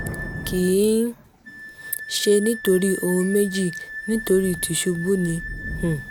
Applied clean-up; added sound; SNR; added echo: none; Wind instrument, woodwind instrument + Thunder / Rain; 11 dB; none.